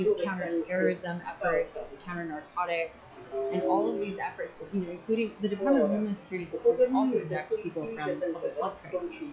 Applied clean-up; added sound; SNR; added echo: classical method log-MMSE.